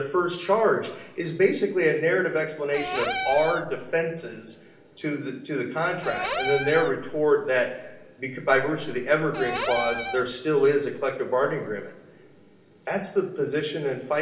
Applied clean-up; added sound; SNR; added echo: none; Cupboard open or close / Door; 6 dB; reverberation time 0.9 s.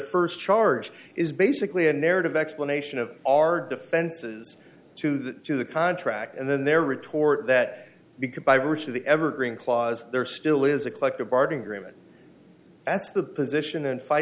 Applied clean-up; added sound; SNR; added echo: none; none; none; none.